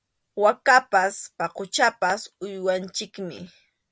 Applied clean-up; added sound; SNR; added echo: none; none; none; none.